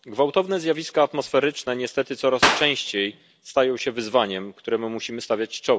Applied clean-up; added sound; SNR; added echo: none; Clapping; -2 dB; none.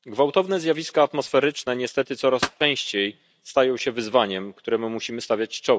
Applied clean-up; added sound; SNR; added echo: neural mask model RNNoise.